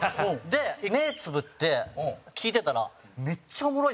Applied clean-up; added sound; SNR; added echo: none; none; none; none.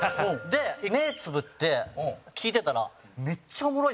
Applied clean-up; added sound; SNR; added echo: none; Bell; 17 dB; none.